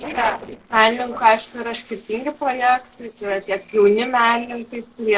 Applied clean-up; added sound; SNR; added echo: neural separator model SepFormer DNS4.